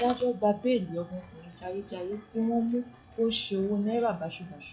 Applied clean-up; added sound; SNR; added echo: classical method log-MMSE.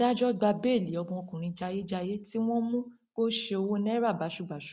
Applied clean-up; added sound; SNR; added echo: none; none; none; none.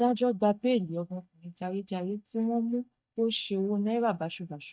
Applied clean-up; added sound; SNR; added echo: neural mask model DeepFilterNet 3.